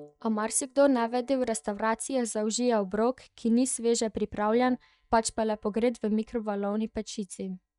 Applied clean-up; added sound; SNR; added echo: neural mask model DeepFilterNet 3.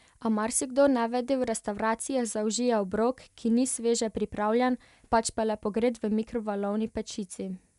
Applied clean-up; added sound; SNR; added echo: none; none; none; none.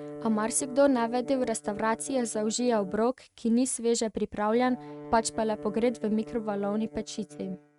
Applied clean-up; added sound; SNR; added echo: neural mask model RNNoise.